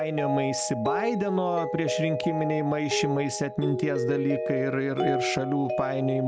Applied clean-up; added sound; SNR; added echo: none; Mallet percussion; 3 dB; none.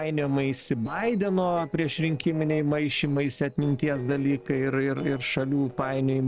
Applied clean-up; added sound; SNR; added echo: neural separator model SepFormer DNS4.